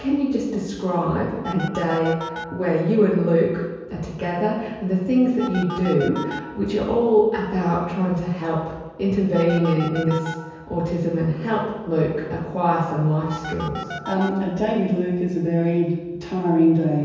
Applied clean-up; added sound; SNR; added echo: none; Telephone; 17 dB; reverberation time 1.2 s.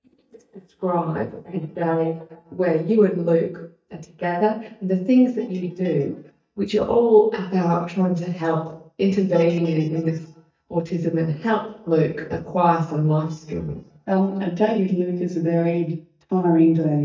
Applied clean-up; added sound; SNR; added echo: neural mask model DeepFilterNet 3.